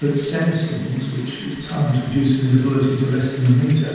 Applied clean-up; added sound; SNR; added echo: none; Bathtub (filling or washing); 19 dB; reverberation time 1.2 s.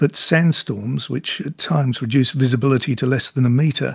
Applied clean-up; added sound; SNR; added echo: none; none; none; none.